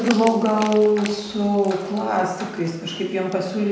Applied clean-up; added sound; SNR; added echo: none; none; none; none.